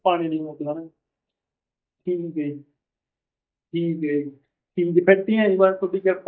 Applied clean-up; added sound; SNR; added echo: neural mask model DeepFilterNet 3.